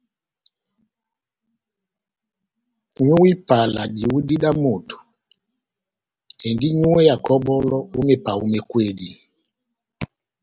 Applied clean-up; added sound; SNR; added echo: none; none; none; none.